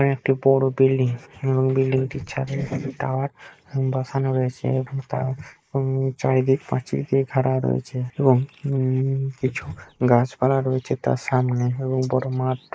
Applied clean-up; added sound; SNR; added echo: neural mask model Resemble Enhance denoiser.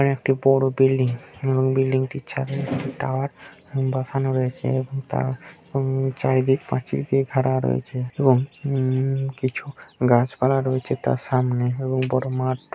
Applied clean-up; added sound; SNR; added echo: none; none; none; none.